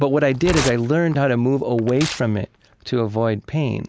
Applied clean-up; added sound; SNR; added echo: none; Tearing; 13 dB; none.